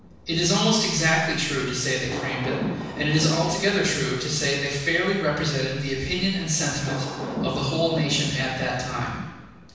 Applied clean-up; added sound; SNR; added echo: none; Thunder; 11 dB; reverberation time 1.1 s.